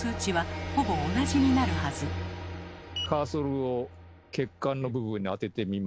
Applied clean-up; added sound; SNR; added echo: none; none; none; none.